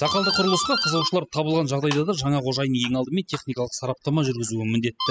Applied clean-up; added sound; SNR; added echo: classical method spectral subtraction.